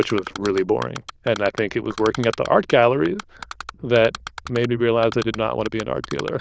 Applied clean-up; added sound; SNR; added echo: neural diffusion model UNIVERSE++.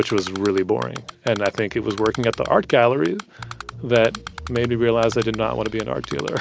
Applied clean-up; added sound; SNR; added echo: none; Typing; 15 dB; none.